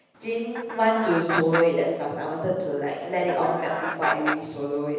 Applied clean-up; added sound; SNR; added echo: none; Chicken, rooster; 7 dB; reverberation time 1.1 s.